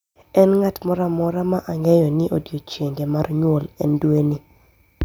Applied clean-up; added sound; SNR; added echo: none; none; none; none.